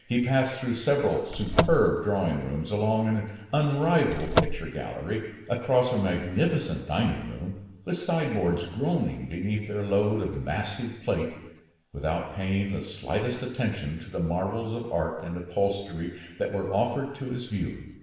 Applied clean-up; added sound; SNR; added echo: none; Car; -3 dB; reverberation time 1.0 s.